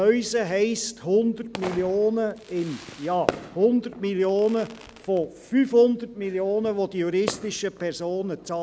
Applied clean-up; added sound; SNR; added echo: none; Fireworks; 15 dB; none.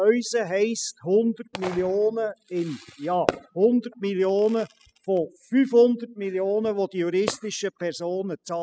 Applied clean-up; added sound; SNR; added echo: classical method spectral subtraction.